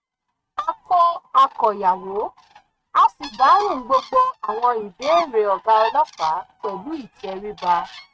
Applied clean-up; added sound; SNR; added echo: neural mask model RNNoise.